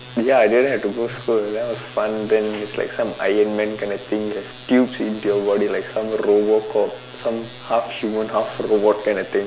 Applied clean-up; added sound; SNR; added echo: none; none; none; none.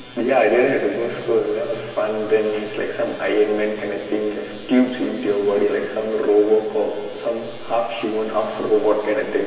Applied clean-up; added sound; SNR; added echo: none; none; none; reverberation time 2.6 s.